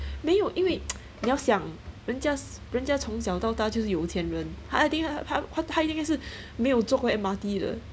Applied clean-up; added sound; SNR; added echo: none; none; none; none.